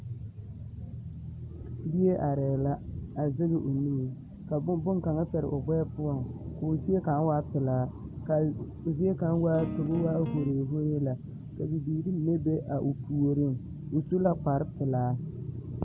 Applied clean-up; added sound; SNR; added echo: none; Guitar; 7 dB; none.